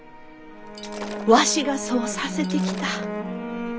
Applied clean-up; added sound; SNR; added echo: none; Shatter; 18 dB; none.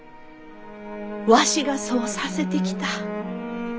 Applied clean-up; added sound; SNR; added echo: none; none; none; none.